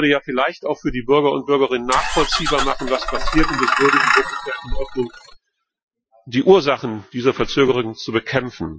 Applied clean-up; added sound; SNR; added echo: classical method Wiener filter.